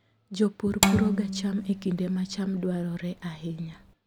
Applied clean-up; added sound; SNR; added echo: none; Bowed string instrument; 2 dB; none.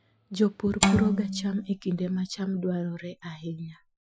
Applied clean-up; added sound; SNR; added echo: classical method Wiener filter.